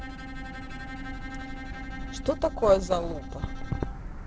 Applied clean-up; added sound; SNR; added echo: neural separator model SepFormer DNS4.